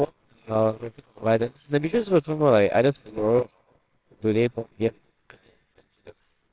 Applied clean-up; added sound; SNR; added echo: neural separator model SepFormer WHAMR!.